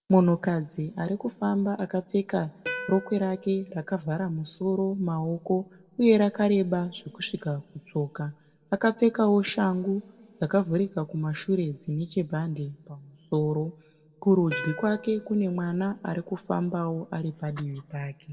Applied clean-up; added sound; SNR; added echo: none; Plucked string instrument; 14 dB; reverberation time 2.1 s.